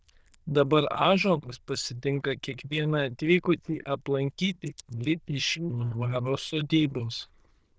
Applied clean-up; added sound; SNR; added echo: neural diffusion model UNIVERSE++.